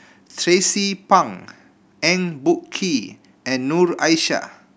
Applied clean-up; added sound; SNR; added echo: none; none; none; none.